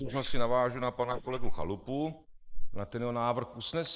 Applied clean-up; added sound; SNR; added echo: neural mask model Resemble Enhance denoiser.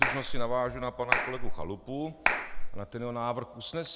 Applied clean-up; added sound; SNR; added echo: none; Clapping; -5 dB; none.